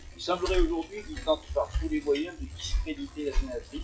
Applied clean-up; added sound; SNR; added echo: classical method WPE with log-MMSE.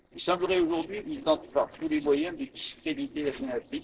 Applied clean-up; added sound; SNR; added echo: neural separator model SepFormer DNS4.